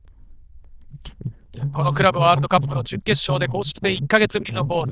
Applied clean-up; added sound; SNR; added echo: neural diffusion model UNIVERSE++.